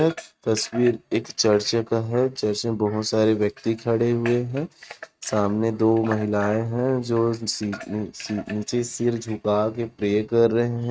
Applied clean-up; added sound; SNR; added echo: neural mask model RNNoise.